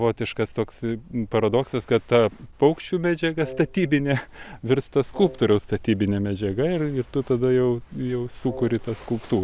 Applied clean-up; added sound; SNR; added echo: none; Wind instrument, woodwind instrument; 17 dB; none.